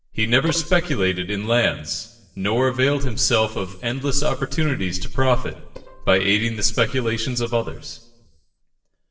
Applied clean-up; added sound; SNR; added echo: neural separator model SepFormer DNS4.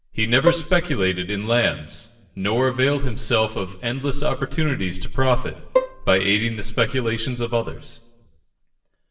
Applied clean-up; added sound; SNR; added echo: none; Bowed string instrument; 6 dB; reverberation time 1.0 s.